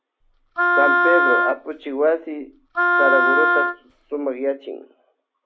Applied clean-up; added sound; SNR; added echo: none; Wind instrument, woodwind instrument; -5 dB; none.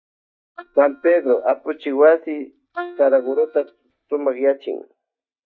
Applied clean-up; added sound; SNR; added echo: neural mask model DeepFilterNet 3.